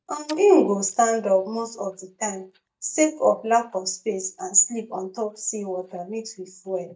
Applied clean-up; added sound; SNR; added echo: neural mask model DeepFilterNet 3.